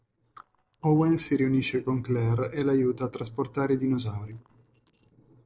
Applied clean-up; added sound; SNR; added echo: neural separator model SepFormer DNS4.